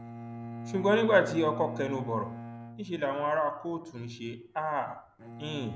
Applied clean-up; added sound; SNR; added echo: none; Bowed string instrument; 12 dB; none.